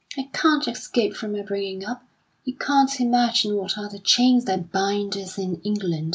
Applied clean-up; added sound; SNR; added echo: none; none; none; none.